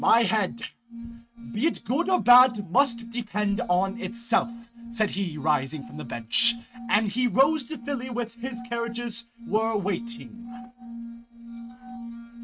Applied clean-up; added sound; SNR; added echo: neural mask model RNNoise.